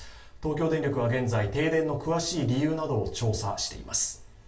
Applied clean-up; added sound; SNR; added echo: none; none; none; reverberation time 0.3 s.